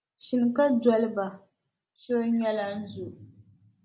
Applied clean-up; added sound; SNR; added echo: none; none; none; none.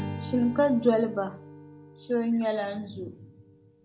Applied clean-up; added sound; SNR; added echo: none; Strum; 13 dB; none.